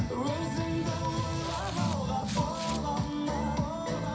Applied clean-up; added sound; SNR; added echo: none; Tearing; 16 dB; reverberation time 0.5 s.